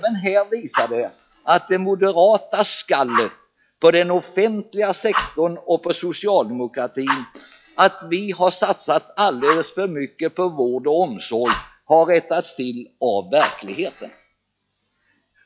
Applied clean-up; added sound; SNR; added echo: classical method log-MMSE.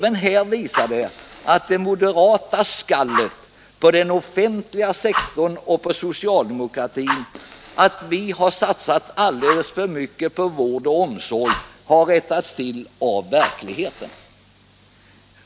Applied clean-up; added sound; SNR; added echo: none; Fire; 11 dB; none.